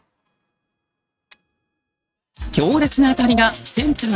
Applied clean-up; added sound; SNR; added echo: neural mask model RNNoise.